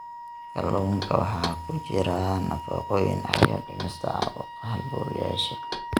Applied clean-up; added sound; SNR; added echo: none; Knock + Wind instrument, woodwind instrument; 10 dB; none.